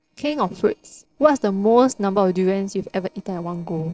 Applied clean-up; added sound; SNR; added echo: neural separator model SepFormer DNS4.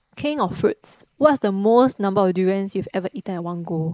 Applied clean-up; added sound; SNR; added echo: neural mask model Resemble Enhance denoiser.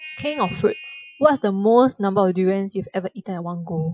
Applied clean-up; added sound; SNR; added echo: classical method Wiener filter.